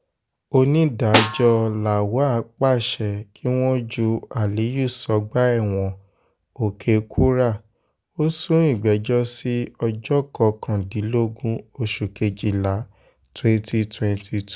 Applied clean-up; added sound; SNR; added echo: none; Snare drum; 5 dB; none.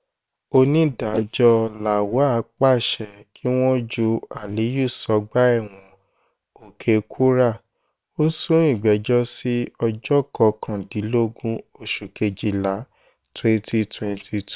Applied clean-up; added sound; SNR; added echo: neural separator model SepFormer WHAM!.